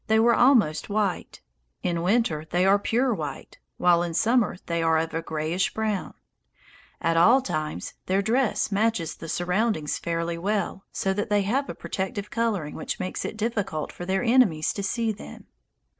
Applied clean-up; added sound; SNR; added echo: none; none; none; none.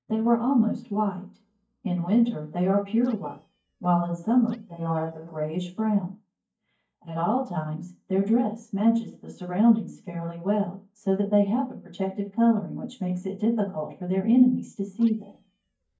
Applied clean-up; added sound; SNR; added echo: neural mask model DeepFilterNet 3.